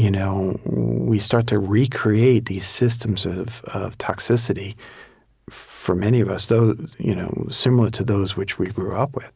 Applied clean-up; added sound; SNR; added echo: none; none; none; none.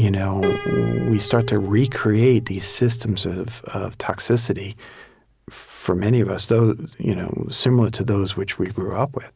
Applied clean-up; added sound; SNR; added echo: none; Piano; 10 dB; none.